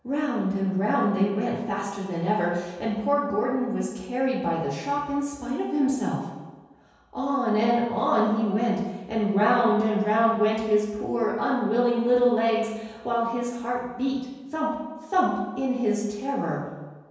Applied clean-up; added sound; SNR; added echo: none; none; none; reverberation time 1.2 s.